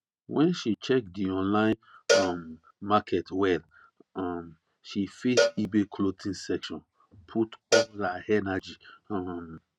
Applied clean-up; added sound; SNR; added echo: neural mask model RNNoise.